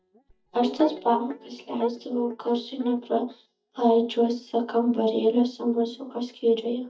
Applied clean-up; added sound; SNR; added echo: neural mask model DeepFilterNet 3.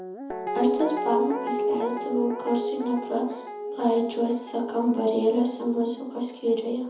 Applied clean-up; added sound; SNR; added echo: none; Guitar; 5 dB; reverberation time 0.7 s.